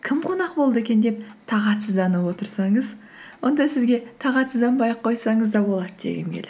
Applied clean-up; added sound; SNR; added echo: none; none; none; none.